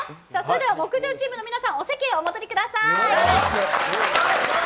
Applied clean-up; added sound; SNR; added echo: none; Animal; 11 dB; none.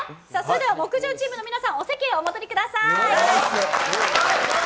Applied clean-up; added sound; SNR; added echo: none; none; none; none.